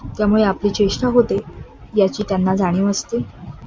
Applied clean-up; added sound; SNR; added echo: none; Thunder; 19 dB; none.